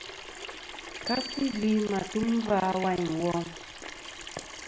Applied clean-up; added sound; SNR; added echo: none; Bicycle bell + Sink (filling or washing) / Water tap, faucet; 10 dB; none.